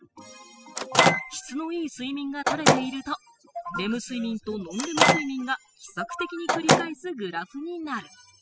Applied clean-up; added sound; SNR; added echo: classical method spectral subtraction.